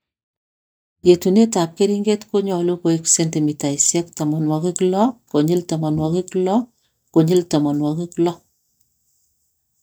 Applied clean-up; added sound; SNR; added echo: neural mask model DeepFilterNet 3.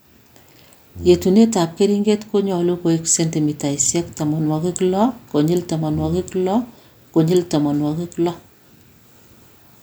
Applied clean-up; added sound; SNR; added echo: none; Brass instrument; 15 dB; none.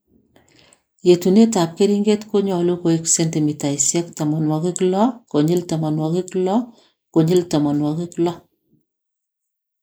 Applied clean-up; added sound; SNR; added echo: neural mask model Resemble Enhance denoiser.